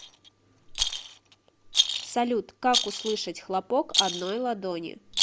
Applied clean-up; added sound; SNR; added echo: none; Rattle; 0 dB; none.